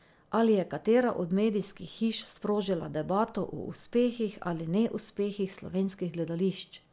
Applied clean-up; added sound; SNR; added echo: none; none; none; none.